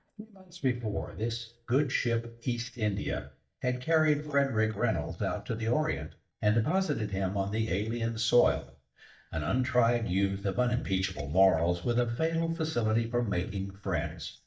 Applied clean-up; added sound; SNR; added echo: neural mask model DeepFilterNet 3.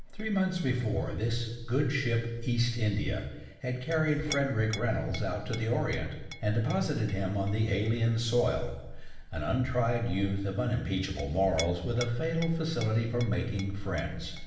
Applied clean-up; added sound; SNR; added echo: none; Chink, clink; 10 dB; reverberation time 1.0 s.